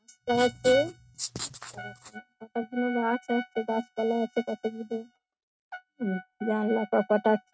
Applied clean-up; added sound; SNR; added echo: neural mask model RNNoise.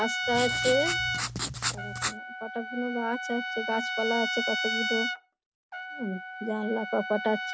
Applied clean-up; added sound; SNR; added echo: none; Writing + Trumpet; 1 dB; none.